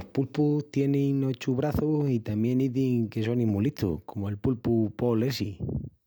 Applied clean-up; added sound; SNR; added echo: none; none; none; none.